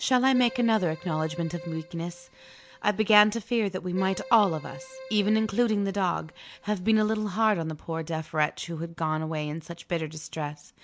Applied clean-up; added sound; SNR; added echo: none; Keyboard (musical); 18 dB; none.